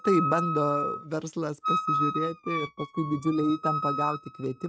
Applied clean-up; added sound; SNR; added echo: neural mask model RNNoise.